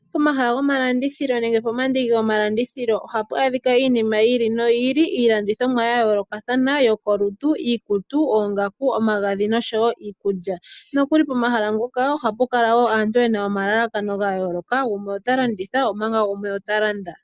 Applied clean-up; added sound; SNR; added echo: none; none; none; none.